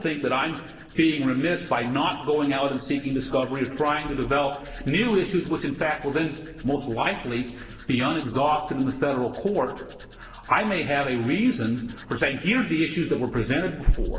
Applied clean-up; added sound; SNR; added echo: neural separator model SepFormer DNS4.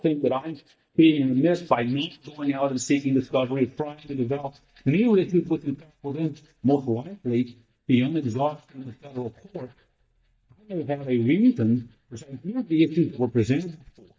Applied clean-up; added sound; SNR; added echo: neural mask model DeepFilterNet 3.